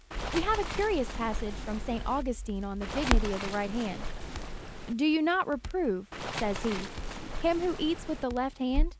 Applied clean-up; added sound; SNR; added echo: none; Waves, surf + Crackle; 2 dB; none.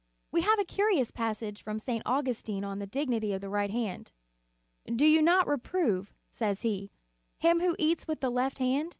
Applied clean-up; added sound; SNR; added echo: none; none; none; none.